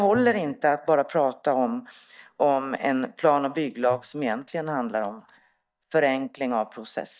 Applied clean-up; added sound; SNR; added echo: neural mask model DeepFilterNet 3.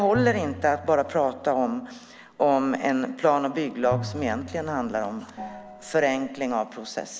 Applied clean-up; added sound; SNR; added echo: none; Tabla + Gong; 13 dB; none.